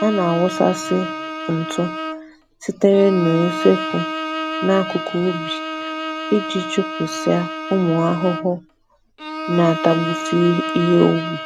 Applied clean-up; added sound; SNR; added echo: none; Bowed string instrument; 7 dB; none.